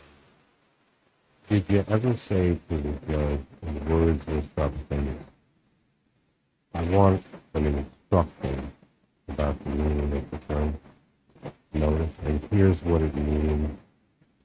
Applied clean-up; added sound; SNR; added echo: neural mask model RNNoise.